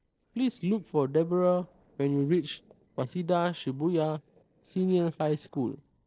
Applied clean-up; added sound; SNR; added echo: neural separator model SepFormer DNS4.